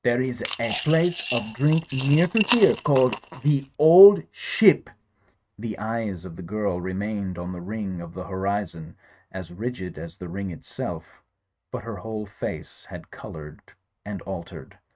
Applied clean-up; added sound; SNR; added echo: neural mask model RNNoise.